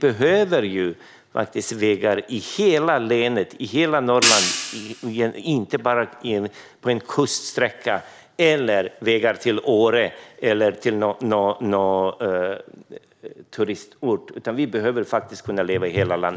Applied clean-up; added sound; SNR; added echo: none; Hi-hat; 2 dB; none.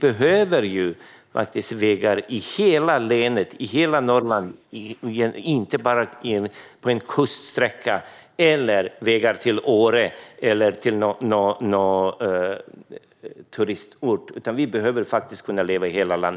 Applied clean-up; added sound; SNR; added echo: neural mask model Resemble Enhance denoiser.